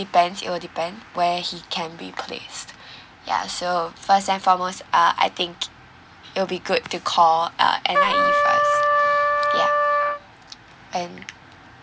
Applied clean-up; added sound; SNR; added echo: none; Trumpet; -4 dB; none.